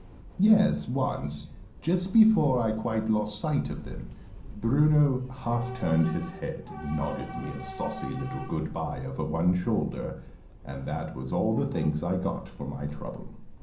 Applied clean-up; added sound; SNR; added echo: none; Subway, metro, underground / Train; 14 dB; reverberation time 0.6 s.